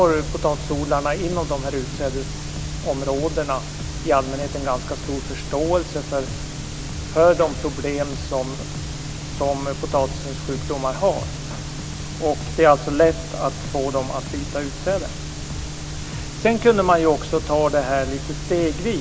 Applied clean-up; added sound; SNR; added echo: none; Bass guitar; 14 dB; none.